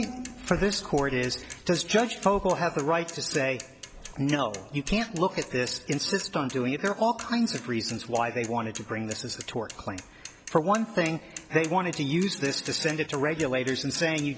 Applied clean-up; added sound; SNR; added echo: none; Mechanisms / Bicycle; 18 dB; none.